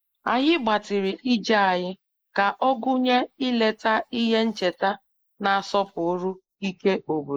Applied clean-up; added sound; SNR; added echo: neural mask model Resemble Enhance denoiser.